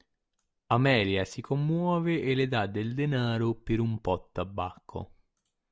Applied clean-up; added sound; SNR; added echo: none; none; none; none.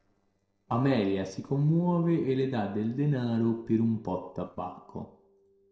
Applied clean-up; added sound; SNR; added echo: neural separator model SepFormer DNS4.